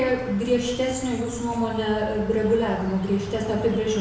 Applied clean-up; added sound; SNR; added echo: none; Insect; 13 dB; reverberation time 0.8 s.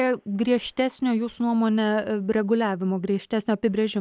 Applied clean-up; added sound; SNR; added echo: none; none; none; none.